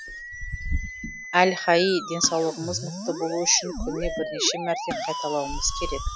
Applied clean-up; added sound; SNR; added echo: classical method Wiener filter.